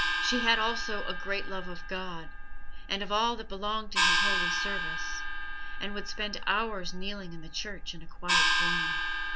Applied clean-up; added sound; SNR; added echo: none; Gong; -4 dB; none.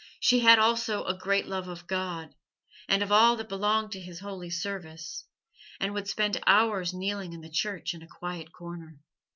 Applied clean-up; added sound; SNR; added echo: none; none; none; none.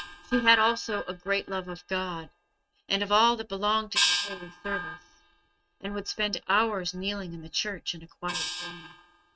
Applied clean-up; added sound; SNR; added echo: neural mask model RNNoise.